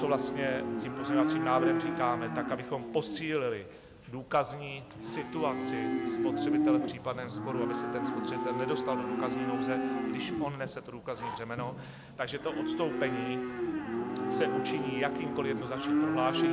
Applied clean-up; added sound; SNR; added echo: none; Livestock, farm animals, working animals; -2 dB; none.